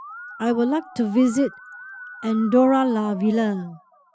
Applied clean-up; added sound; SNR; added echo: classical method spectral subtraction.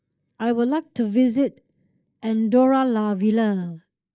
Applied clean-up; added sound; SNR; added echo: neural mask model Resemble Enhance denoiser.